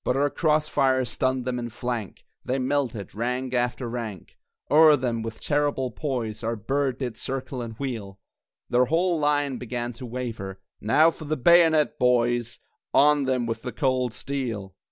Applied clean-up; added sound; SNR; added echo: none; none; none; none.